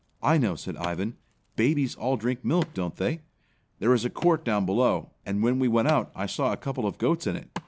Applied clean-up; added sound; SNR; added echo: none; Wood; 20 dB; none.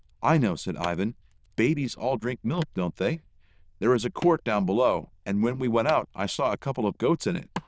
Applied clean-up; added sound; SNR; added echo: neural diffusion model UNIVERSE++.